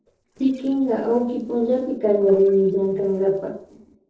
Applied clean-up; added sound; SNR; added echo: neural separator model SepFormer DNS4.